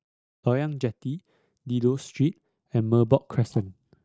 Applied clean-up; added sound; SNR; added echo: neural mask model DeepFilterNet 3.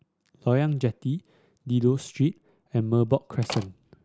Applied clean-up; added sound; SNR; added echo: none; Slam; 14 dB; none.